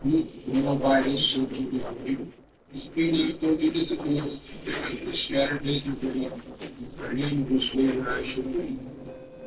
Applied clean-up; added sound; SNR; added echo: neural separator model SepFormer DNS4.